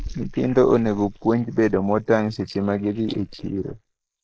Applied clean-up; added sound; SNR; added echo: neural mask model Resemble Enhance denoiser.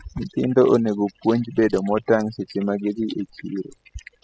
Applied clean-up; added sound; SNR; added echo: classical method spectral subtraction.